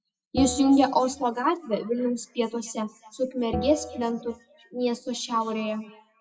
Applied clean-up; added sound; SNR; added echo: classical method WPE with log-MMSE.